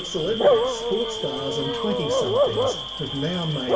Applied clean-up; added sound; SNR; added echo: none; Bark / Cricket; -5 dB; reverberation time 0.3 s.